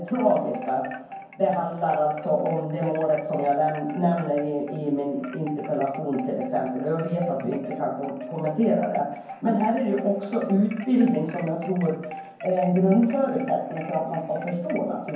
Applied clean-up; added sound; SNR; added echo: none; Wind chime; 16 dB; reverberation time 0.9 s.